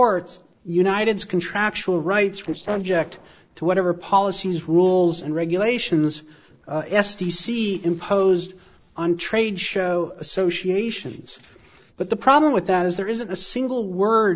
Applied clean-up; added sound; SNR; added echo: neural separator model SepFormer DNS4.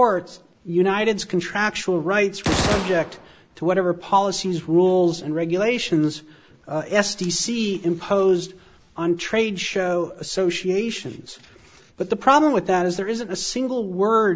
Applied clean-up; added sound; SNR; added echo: none; Gunshot, gunfire; 7 dB; none.